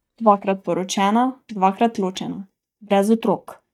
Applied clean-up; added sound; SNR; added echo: neural mask model DeepFilterNet 3.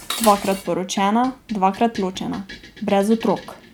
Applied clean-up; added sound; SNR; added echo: none; Dishes, pots, and pans; 14 dB; none.